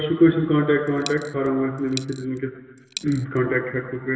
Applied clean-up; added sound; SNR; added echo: none; Coin (dropping); 16 dB; reverberation time 1.3 s.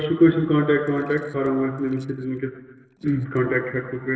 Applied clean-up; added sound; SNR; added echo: neural separator model SepFormer DNS4.